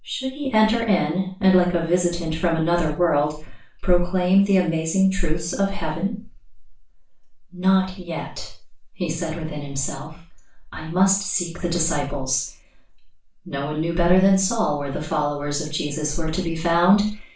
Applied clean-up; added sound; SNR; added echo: none; none; none; reverberation time 0.3 s.